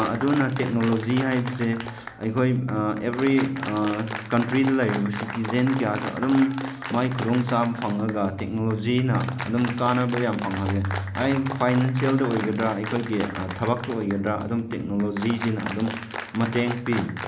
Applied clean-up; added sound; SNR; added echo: none; Applause; 11 dB; none.